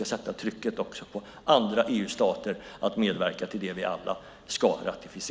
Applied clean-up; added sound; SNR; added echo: none; none; none; none.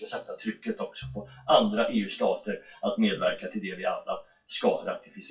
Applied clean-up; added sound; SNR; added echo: classical method WPE with log-MMSE.